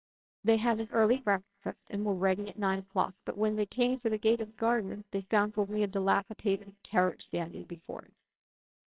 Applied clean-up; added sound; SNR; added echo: neural separator model SepFormer WHAMR!.